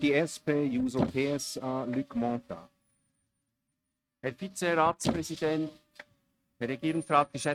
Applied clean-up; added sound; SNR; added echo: neural mask model RNNoise.